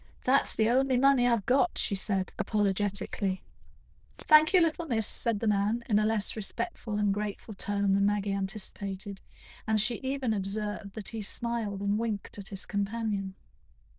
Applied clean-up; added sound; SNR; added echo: neural diffusion model UNIVERSE++.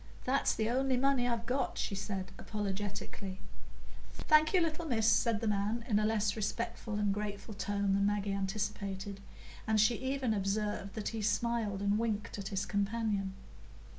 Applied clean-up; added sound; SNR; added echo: none; none; none; none.